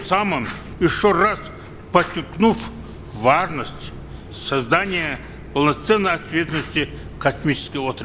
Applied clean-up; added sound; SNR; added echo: none; Fire; 14 dB; none.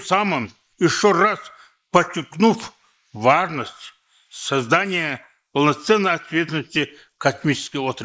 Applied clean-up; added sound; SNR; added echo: neural mask model Resemble Enhance denoiser.